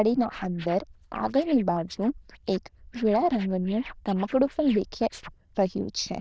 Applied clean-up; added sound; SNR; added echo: neural diffusion model UNIVERSE++.